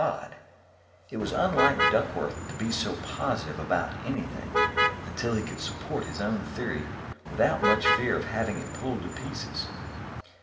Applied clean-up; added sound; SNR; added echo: none; Motor vehicle (road); 0 dB; reverberation time 0.8 s.